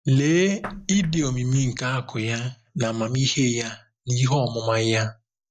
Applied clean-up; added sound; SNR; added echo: neural mask model DeepFilterNet 3.